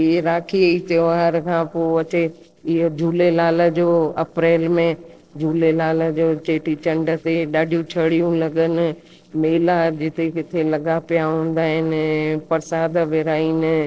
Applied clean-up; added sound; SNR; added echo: neural separator model SepFormer DNS4.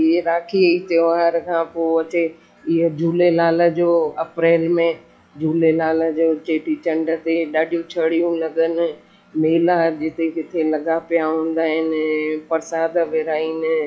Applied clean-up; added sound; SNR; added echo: classical method log-MMSE.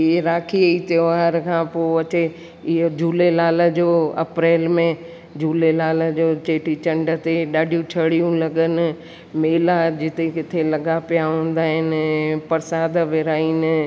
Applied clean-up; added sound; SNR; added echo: none; none; none; none.